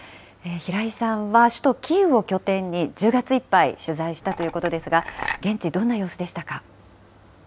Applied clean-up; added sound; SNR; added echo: none; Chink, clink; 10 dB; none.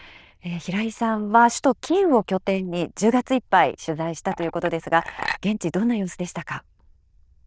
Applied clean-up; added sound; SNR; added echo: neural diffusion model UNIVERSE++.